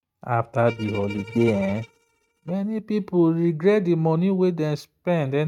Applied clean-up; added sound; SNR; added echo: neural mask model RNNoise.